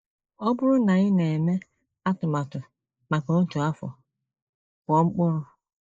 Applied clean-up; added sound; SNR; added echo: neural mask model Resemble Enhance denoiser.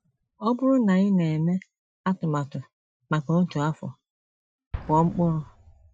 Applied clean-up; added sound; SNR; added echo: classical method Wiener filter.